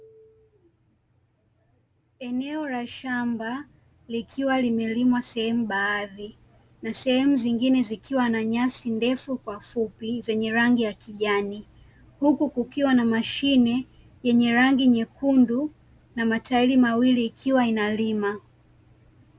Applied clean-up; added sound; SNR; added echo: none; none; none; none.